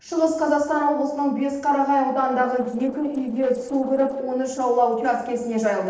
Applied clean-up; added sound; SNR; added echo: neural separator model SepFormer DNS4.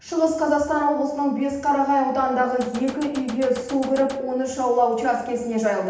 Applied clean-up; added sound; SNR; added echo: none; Gunshot, gunfire; 17 dB; reverberation time 0.8 s.